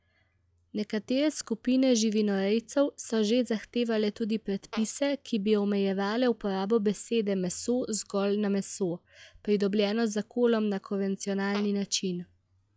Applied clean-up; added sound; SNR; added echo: classical method log-MMSE.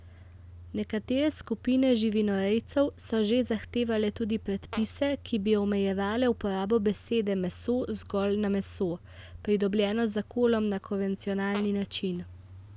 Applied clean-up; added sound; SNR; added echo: none; Idling / Engine starting / Accelerating, revving, vroom / Car + Fart; 20 dB; none.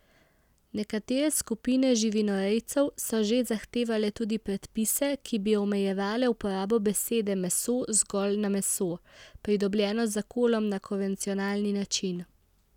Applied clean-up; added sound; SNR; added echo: none; none; none; none.